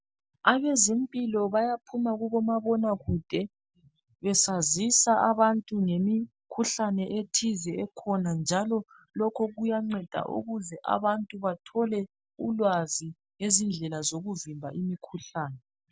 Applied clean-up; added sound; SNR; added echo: none; none; none; none.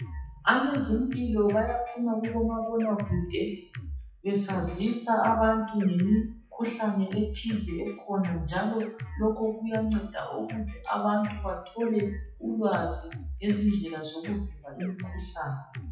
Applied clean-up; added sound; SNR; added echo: classical method WPE with log-MMSE.